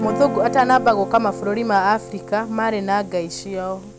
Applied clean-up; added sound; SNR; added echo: none; Guitar; 10 dB; none.